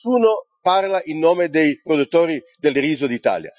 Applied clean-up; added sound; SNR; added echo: classical method Wiener filter.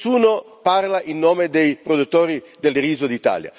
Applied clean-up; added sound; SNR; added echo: none; none; none; none.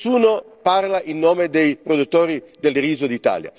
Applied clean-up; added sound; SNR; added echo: neural separator model SepFormer DNS4.